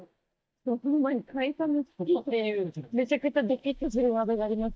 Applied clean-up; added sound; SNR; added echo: neural mask model DeepFilterNet 3.